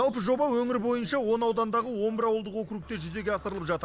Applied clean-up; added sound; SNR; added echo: none; none; none; none.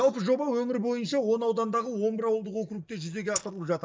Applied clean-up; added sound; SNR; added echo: neural mask model DeepFilterNet 3.